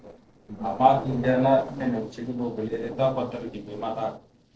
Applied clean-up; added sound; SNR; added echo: neural separator model SepFormer DNS4.